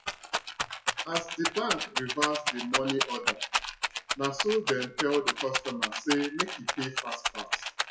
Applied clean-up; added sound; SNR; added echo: classical method WPE with log-MMSE.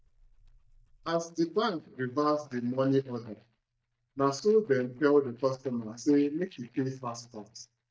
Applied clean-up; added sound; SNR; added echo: neural mask model DeepFilterNet 3.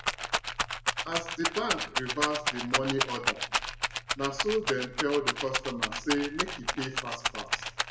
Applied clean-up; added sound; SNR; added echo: none; Rattle; -2 dB; reverberation time 0.7 s.